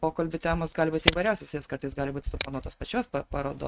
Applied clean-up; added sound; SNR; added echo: neural mask model RNNoise.